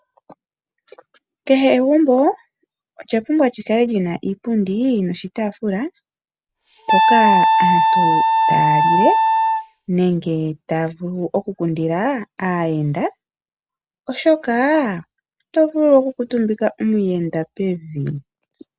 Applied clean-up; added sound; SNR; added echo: none; Wind instrument, woodwind instrument; -4 dB; none.